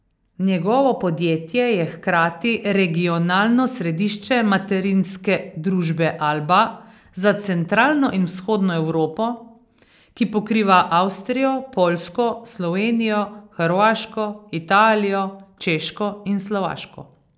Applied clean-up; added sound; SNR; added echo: none; none; none; none.